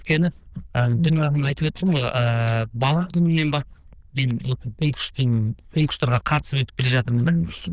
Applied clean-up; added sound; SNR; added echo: neural diffusion model UNIVERSE++.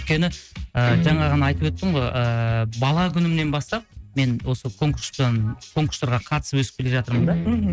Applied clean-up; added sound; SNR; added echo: neural mask model RNNoise.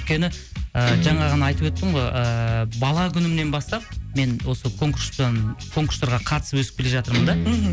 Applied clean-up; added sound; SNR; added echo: none; Guitar; 7 dB; none.